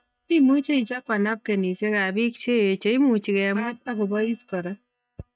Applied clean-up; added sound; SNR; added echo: neural mask model DeepFilterNet 3.